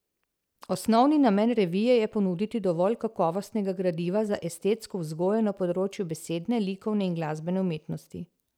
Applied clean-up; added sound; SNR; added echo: none; none; none; none.